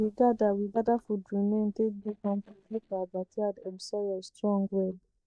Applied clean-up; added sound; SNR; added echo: neural mask model DeepFilterNet 3.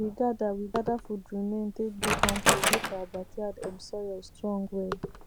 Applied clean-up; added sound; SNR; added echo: none; Wood; 0 dB; none.